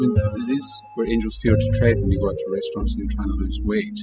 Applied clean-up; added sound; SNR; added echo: classical method spectral subtraction.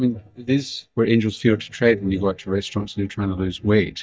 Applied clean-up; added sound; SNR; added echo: neural mask model DeepFilterNet 3.